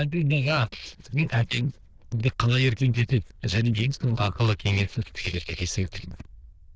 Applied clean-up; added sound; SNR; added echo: neural diffusion model UNIVERSE++.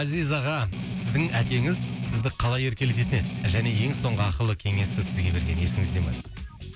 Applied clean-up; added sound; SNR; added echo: none; Strum; 4 dB; none.